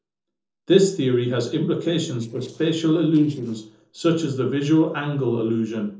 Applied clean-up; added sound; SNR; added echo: neural separator model SepFormer DNS4.